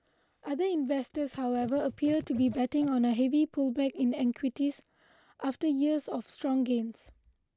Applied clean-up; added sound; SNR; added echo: none; Scratching (performance technique); 18 dB; none.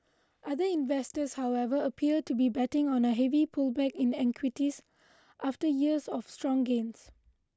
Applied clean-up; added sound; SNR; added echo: none; none; none; none.